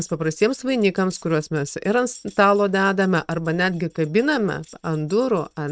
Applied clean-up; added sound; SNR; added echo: neural mask model RNNoise.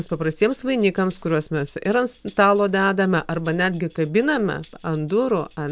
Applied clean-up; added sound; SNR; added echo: none; Tambourine; 19 dB; none.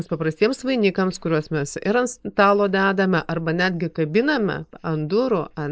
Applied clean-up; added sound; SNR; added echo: neural mask model Resemble Enhance denoiser.